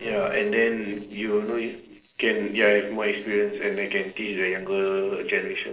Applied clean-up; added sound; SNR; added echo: neural separator model SepFormer DNS4.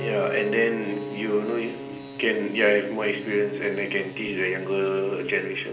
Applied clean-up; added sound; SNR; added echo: none; Piano; 10 dB; reverberation time 0.5 s.